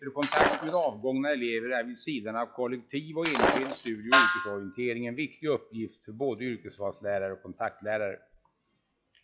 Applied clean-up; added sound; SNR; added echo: classical method log-MMSE.